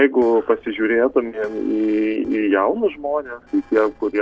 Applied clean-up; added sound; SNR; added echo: neural separator model SepFormer DNS4.